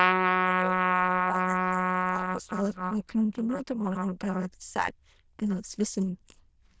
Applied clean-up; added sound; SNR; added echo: neural diffusion model UNIVERSE++.